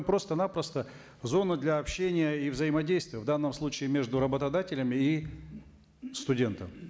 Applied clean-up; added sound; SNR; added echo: none; none; none; none.